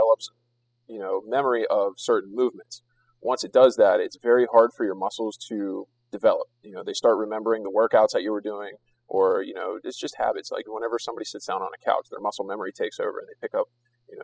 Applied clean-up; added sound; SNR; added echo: classical method spectral subtraction.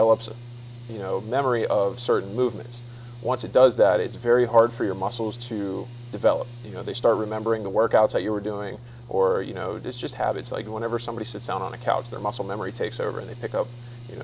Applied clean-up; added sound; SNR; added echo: none; Mechanical fan / Engine; 15 dB; none.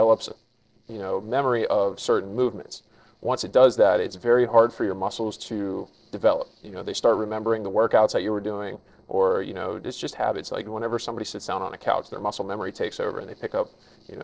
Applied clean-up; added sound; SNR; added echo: neural separator model SepFormer DNS4.